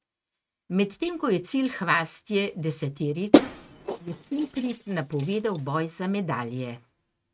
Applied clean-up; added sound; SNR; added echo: neural mask model RNNoise.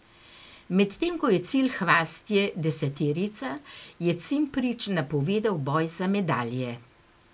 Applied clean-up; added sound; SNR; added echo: none; none; none; none.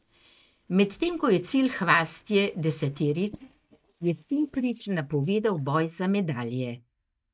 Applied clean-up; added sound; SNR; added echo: neural mask model DeepFilterNet 3.